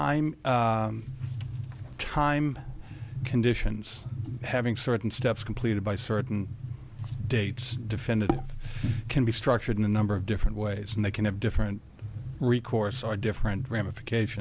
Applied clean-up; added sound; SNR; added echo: none; none; none; none.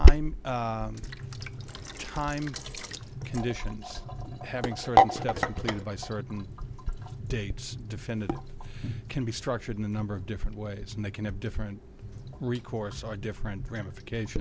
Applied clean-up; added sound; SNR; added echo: none; Sink (filling or washing); -5 dB; none.